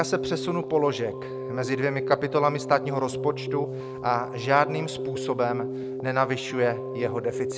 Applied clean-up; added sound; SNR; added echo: none; Keyboard (musical); 6 dB; none.